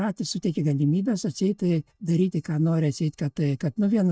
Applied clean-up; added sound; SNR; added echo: neural mask model DeepFilterNet 3.